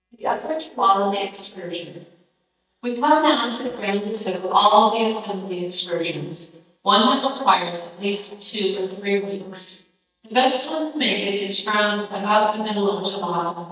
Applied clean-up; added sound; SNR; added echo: neural mask model DeepFilterNet 3.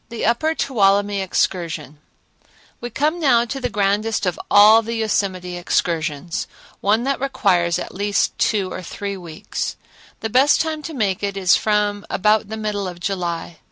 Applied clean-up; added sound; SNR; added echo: none; none; none; none.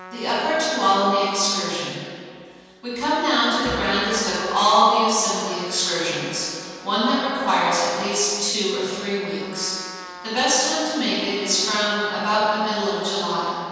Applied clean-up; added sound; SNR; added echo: none; Trumpet; 19 dB; reverberation time 2.1 s.